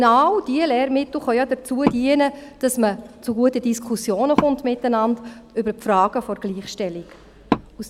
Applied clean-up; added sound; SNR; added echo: none; Wood; 11 dB; none.